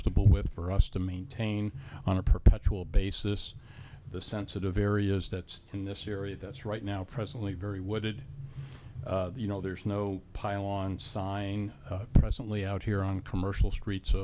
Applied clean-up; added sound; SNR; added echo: none; none; none; none.